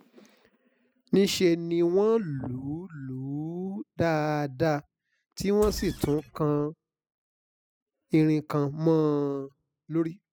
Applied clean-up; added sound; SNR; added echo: classical method spectral subtraction.